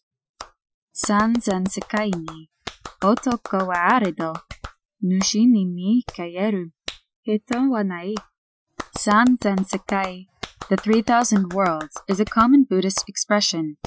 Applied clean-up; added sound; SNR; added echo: classical method Wiener filter.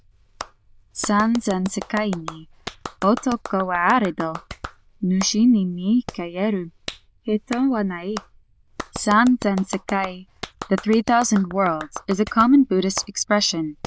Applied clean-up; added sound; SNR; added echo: neural diffusion model UNIVERSE++.